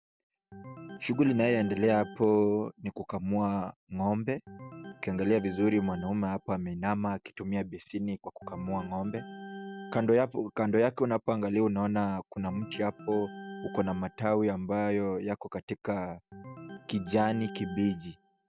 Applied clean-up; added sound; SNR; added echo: none; Organ; 17 dB; none.